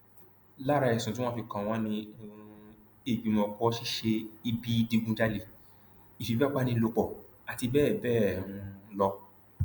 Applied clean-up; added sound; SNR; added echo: none; none; none; none.